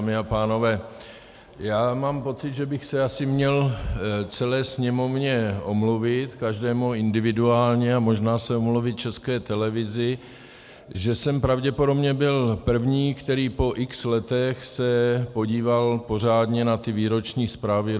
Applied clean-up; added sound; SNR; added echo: none; none; none; none.